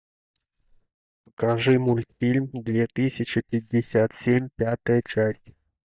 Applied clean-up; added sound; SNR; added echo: neural mask model DeepFilterNet 3.